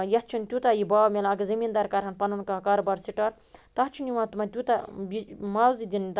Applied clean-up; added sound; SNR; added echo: none; none; none; none.